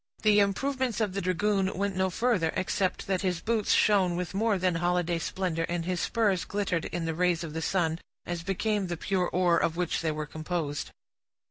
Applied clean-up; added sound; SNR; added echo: none; none; none; none.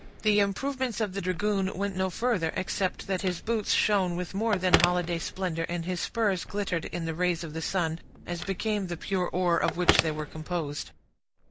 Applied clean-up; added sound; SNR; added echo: none; Telephone; 8 dB; none.